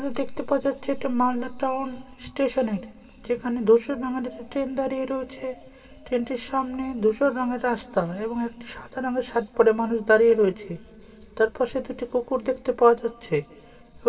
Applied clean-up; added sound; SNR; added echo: none; none; none; reverberation time 2.8 s.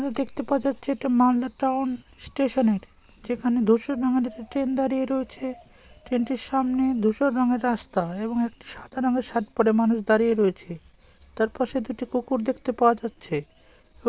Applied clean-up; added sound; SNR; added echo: none; none; none; none.